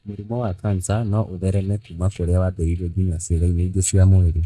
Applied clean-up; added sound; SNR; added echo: neural mask model DeepFilterNet 3.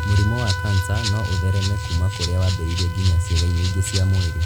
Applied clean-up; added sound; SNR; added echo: none; Wind instrument, woodwind instrument + Rattle (instrument); 11 dB; none.